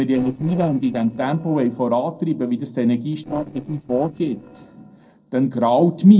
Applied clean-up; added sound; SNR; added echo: neural separator model SepFormer DNS4.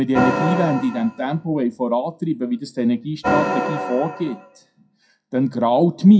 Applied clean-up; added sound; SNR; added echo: classical method WPE with log-MMSE.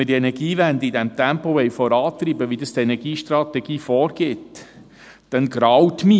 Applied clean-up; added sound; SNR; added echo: none; none; none; none.